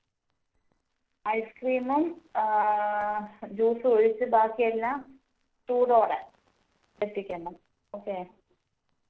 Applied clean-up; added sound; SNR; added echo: neural separator model SepFormer DNS4.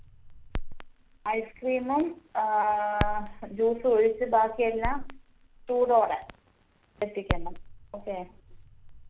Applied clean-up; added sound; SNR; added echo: none; Crackle; 8 dB; none.